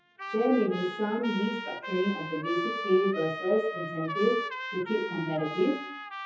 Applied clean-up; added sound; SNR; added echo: classical method WPE with log-MMSE.